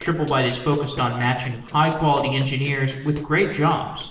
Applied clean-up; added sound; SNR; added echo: neural separator model SepFormer DNS4.